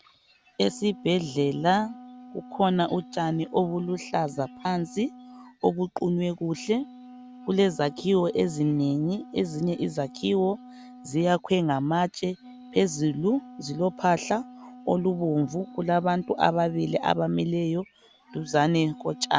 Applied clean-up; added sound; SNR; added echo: none; Wind instrument, woodwind instrument; 20 dB; none.